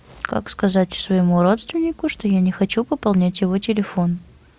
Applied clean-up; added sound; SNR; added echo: none; none; none; none.